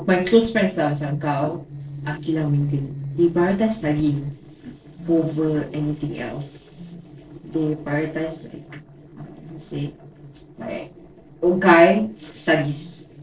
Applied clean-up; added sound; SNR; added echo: neural separator model SepFormer DNS4.